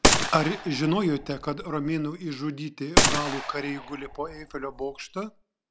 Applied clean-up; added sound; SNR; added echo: none; Gunshot, gunfire; -2 dB; none.